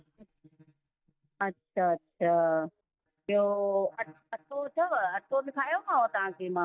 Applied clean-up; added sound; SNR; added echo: neural mask model DeepFilterNet 3.